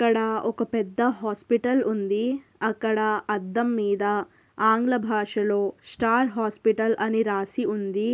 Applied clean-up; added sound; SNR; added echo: none; none; none; none.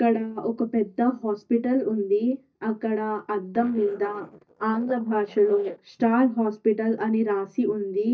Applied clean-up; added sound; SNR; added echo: neural mask model DeepFilterNet 3.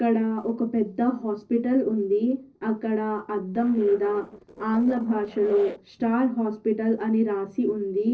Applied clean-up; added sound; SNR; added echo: neural separator model SepFormer DNS4.